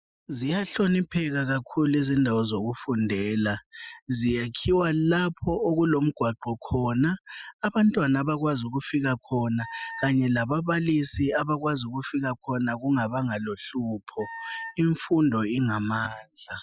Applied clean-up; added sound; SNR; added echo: classical method Wiener filter.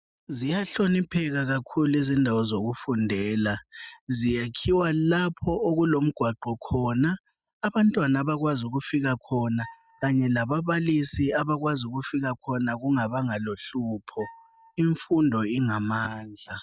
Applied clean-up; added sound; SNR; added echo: neural mask model RNNoise.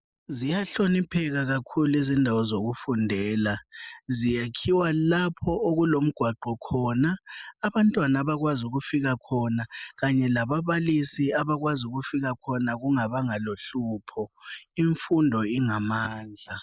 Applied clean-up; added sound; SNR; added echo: neural mask model Resemble Enhance denoiser.